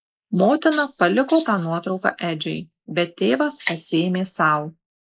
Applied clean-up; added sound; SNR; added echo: neural mask model Resemble Enhance denoiser.